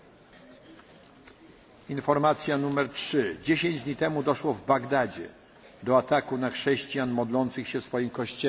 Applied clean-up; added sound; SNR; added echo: none; none; none; none.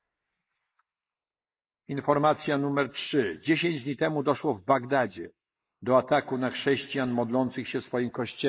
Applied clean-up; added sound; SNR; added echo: neural mask model Resemble Enhance denoiser.